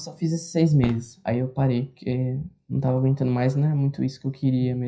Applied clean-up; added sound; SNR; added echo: classical method WPE with log-MMSE.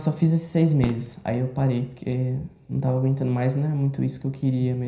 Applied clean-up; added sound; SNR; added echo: none; Fireworks; 17 dB; reverberation time 0.5 s.